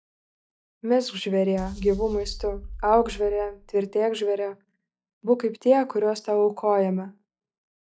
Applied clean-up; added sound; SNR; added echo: classical method log-MMSE.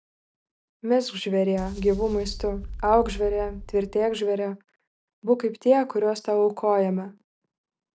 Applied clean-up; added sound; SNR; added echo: none; Boom; 11 dB; none.